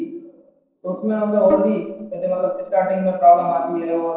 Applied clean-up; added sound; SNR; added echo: neural separator model SepFormer DNS4.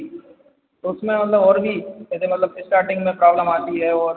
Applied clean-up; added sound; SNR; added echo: none; none; none; none.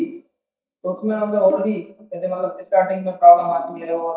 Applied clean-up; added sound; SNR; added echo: neural mask model DeepFilterNet 3.